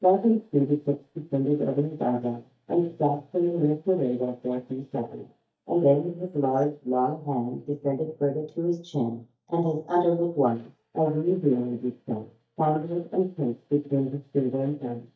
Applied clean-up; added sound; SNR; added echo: neural mask model DeepFilterNet 3.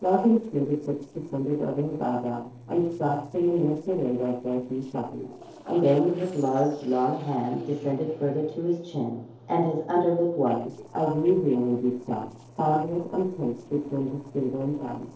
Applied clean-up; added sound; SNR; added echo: neural separator model SepFormer DNS4.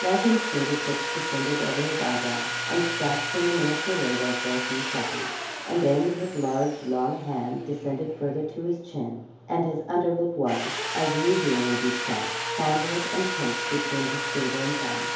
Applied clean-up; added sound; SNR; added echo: none; Sawing; 4 dB; reverberation time 2.4 s.